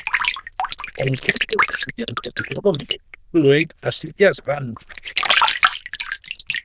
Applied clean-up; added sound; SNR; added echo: neural diffusion model UNIVERSE++.